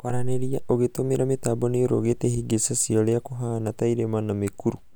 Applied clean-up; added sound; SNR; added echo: none; none; none; none.